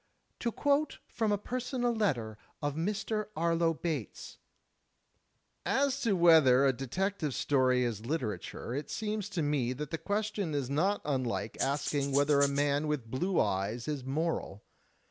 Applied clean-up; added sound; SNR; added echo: none; Rattle (instrument); 8 dB; none.